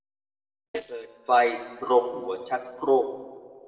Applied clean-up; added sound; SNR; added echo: neural separator model SepFormer DNS4.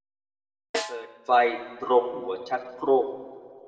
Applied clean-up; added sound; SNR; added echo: none; Snare drum; 12 dB; reverberation time 1.6 s.